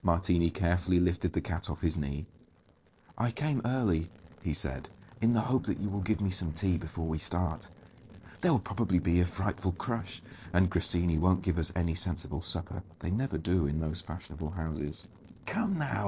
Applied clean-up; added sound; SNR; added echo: neural separator model SepFormer DNS4.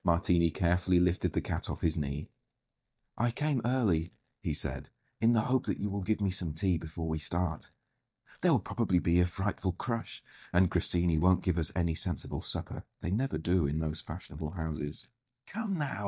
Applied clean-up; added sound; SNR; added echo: neural mask model DeepFilterNet 3.